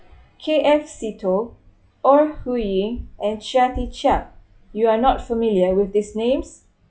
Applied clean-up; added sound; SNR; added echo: classical method log-MMSE.